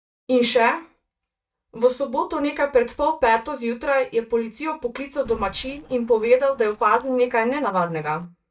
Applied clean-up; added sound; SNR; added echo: neural mask model DeepFilterNet 3.